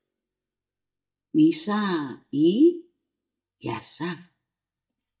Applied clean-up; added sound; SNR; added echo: neural mask model DeepFilterNet 3.